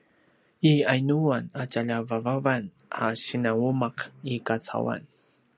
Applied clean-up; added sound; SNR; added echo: none; none; none; none.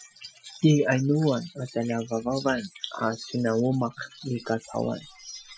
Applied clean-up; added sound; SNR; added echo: classical method Wiener filter.